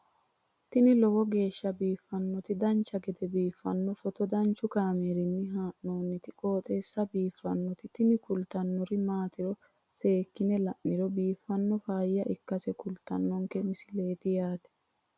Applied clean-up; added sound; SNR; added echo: none; none; none; none.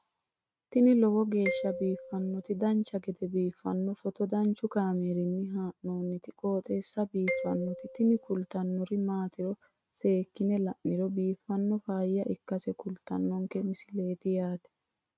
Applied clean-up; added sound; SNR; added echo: neural mask model RNNoise.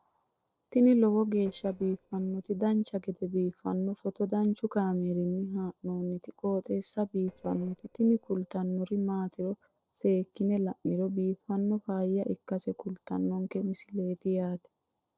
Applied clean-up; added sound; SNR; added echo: neural separator model SepFormer DNS4.